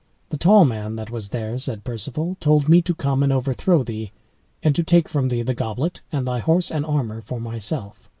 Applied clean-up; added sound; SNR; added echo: none; none; none; none.